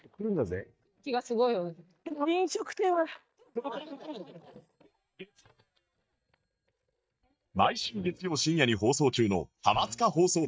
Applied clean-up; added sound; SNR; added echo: neural mask model DeepFilterNet 3.